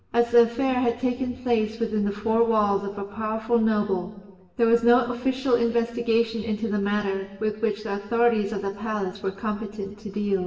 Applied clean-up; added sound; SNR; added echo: none; none; none; reverberation time 1.2 s.